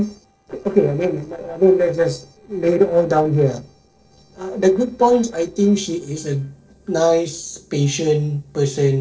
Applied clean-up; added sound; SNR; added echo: neural separator model SepFormer DNS4.